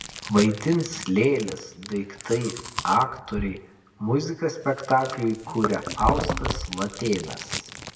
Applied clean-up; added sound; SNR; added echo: none; Chewing, mastication; 8 dB; reverberation time 0.8 s.